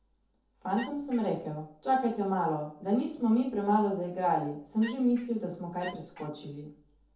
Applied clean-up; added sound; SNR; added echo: none; Wood; 17 dB; reverberation time 0.5 s.